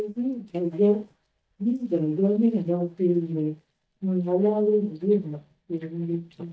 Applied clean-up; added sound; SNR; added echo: neural mask model DeepFilterNet 3.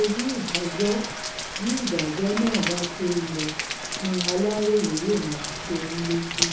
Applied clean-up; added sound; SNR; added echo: none; Rain; 4 dB; reverberation time 0.9 s.